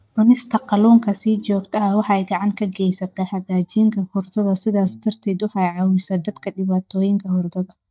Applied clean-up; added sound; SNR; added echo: neural mask model DeepFilterNet 3.